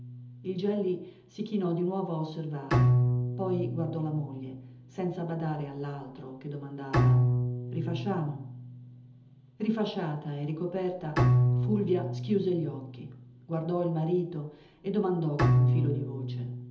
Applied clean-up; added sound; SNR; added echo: none; Bowed string instrument; -2 dB; reverberation time 1.2 s.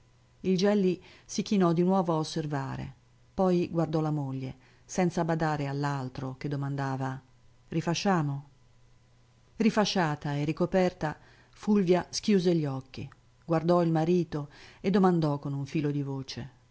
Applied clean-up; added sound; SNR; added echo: none; none; none; none.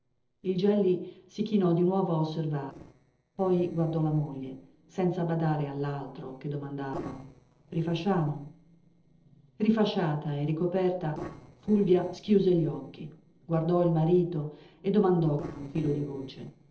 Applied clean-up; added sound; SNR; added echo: neural separator model SepFormer DNS4.